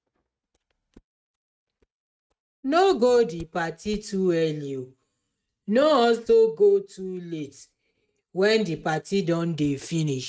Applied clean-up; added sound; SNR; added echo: neural mask model RNNoise.